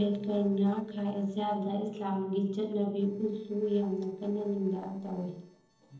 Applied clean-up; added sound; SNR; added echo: neural separator model SepFormer DNS4.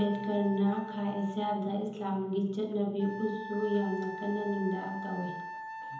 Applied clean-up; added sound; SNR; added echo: none; Wind instrument, woodwind instrument; 11 dB; reverberation time 1.3 s.